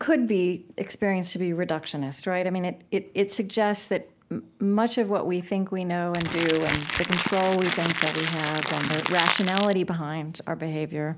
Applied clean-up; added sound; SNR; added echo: none; Crackle; 1 dB; none.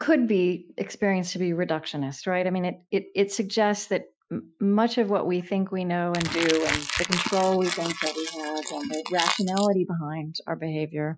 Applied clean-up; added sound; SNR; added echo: classical method Wiener filter.